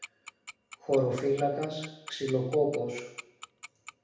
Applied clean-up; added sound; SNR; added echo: none; Tick-tock; 17 dB; reverberation time 0.8 s.